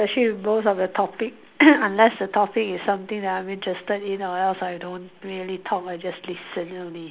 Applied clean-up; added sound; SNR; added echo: none; none; none; none.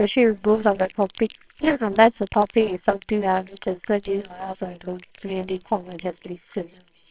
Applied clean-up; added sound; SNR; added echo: neural separator model SepFormer WHAMR!.